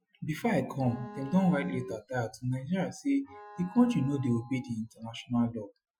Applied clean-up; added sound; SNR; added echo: classical method Wiener filter.